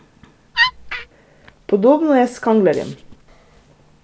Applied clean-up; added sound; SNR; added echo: none; Wood; 0 dB; none.